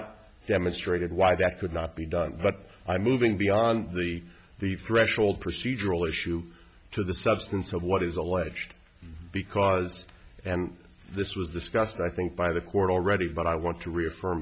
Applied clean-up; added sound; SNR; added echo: none; none; none; none.